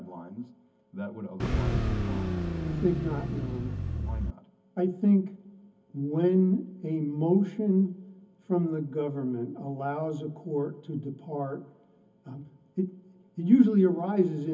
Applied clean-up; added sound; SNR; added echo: none; Car; 1 dB; reverberation time 0.3 s.